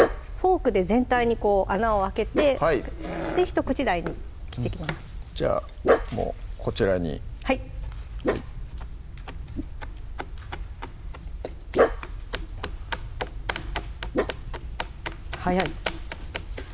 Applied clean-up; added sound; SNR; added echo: none; Dog; 2 dB; none.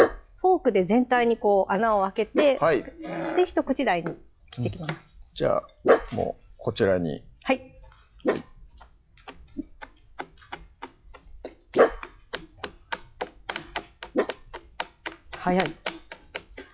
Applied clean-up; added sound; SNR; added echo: classical method log-MMSE.